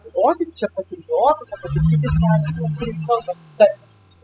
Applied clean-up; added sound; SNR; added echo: classical method spectral subtraction.